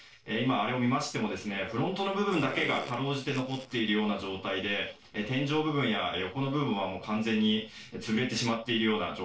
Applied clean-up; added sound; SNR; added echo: neural separator model SepFormer DNS4.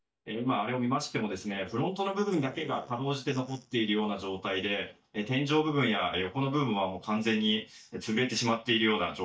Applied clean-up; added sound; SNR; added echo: neural mask model DeepFilterNet 3.